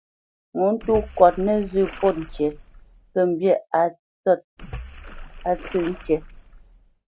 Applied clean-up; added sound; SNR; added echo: none; Splash, splatter; 15 dB; none.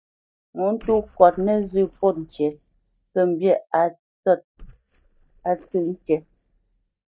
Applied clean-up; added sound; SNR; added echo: neural mask model DeepFilterNet 3.